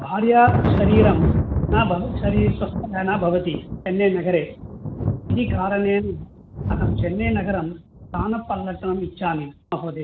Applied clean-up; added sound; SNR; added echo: none; Thunder; 2 dB; none.